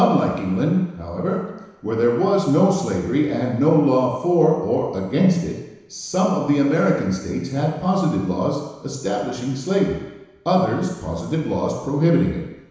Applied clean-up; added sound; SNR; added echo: none; none; none; reverberation time 1.0 s.